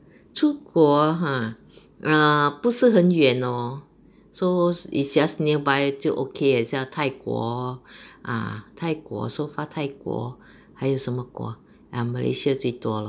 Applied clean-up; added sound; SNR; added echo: none; none; none; none.